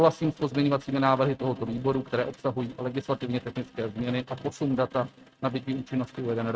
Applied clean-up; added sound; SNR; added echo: neural mask model RNNoise.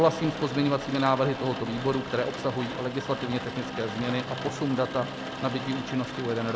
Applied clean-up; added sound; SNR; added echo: none; Rain; 8 dB; none.